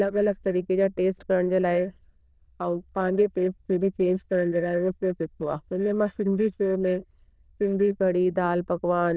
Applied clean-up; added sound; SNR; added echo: neural diffusion model UNIVERSE++.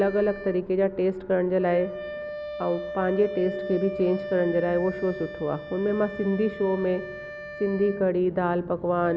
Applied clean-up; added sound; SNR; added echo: none; Wind instrument, woodwind instrument; 11 dB; none.